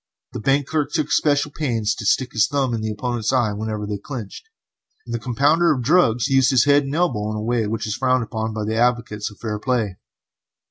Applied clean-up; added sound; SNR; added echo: none; none; none; none.